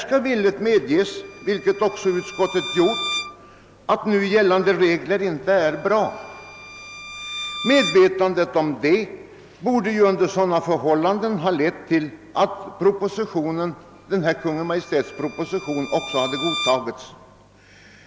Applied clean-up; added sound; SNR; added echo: none; Bowed string instrument; 12 dB; none.